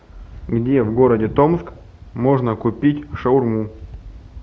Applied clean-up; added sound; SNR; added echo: none; none; none; none.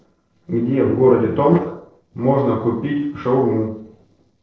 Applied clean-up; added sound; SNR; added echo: neural separator model SepFormer DNS4.